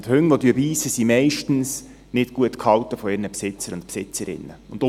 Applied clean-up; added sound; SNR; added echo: none; none; none; none.